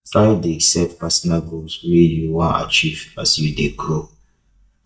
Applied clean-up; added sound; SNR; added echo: neural mask model DeepFilterNet 3.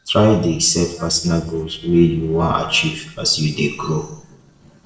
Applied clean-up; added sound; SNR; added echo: neural separator model SepFormer DNS4.